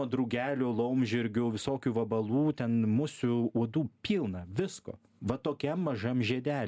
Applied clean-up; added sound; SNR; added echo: none; none; none; none.